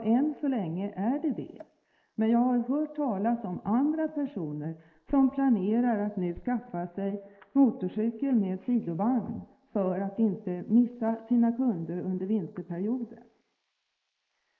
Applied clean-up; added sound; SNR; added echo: neural mask model Resemble Enhance denoiser.